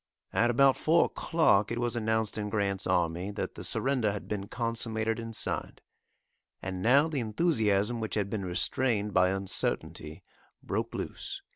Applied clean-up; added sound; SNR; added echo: none; none; none; none.